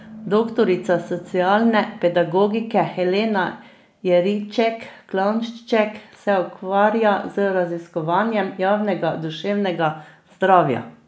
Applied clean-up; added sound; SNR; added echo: none; none; none; none.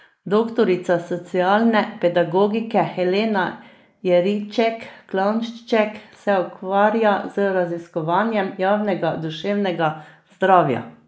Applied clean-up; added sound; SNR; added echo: neural mask model Resemble Enhance denoiser.